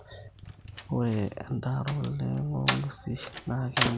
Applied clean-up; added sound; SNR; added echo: none; Slam; 6 dB; none.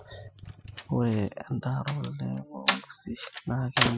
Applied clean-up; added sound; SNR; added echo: classical method spectral subtraction.